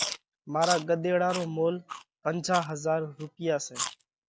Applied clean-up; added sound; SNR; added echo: none; Chewing, mastication; 10 dB; none.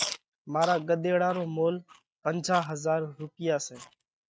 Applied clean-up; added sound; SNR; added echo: neural mask model RNNoise.